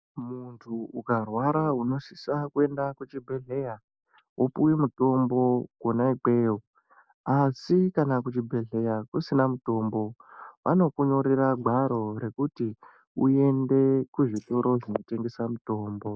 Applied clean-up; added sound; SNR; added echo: neural mask model Resemble Enhance denoiser.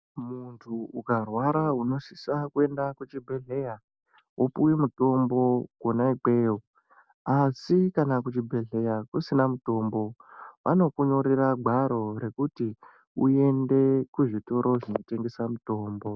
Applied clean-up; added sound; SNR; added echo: none; none; none; none.